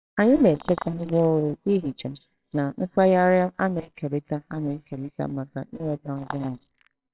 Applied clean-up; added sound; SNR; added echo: neural separator model SepFormer WHAMR!.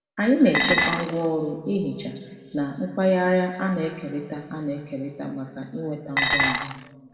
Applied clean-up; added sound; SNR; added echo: none; Dishes, pots, and pans; 0 dB; reverberation time 1.7 s.